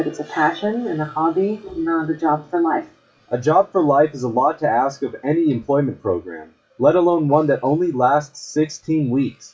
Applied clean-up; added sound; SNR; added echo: classical method WPE with log-MMSE.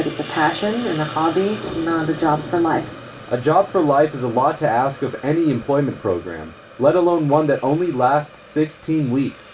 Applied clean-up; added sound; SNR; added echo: none; Hiss; 18 dB; reverberation time 0.2 s.